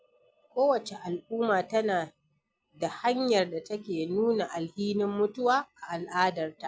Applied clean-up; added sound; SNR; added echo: none; none; none; none.